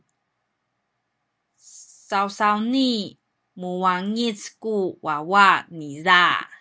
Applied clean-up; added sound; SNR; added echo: none; none; none; none.